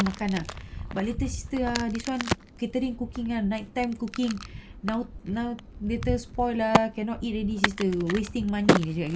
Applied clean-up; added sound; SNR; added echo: none; Crack; 4 dB; none.